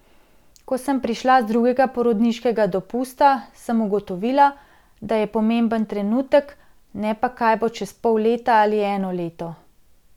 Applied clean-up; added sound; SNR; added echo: none; none; none; none.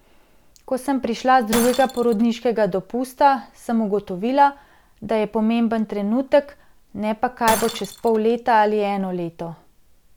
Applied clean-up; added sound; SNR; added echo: none; Shatter; 16 dB; none.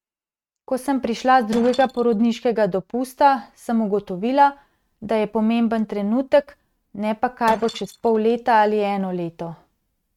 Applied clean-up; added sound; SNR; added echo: neural mask model RNNoise.